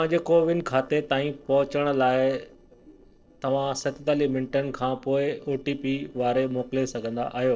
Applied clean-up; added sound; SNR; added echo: neural separator model SepFormer DNS4.